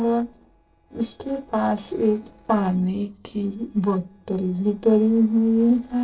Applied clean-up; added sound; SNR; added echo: neural separator model SepFormer DNS4.